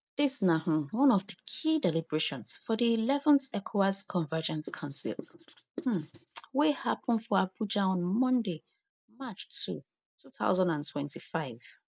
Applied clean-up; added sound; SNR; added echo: neural mask model Resemble Enhance denoiser.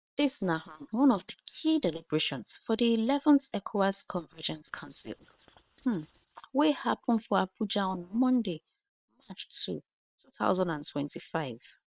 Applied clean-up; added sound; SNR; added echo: neural separator model SepFormer WHAM!.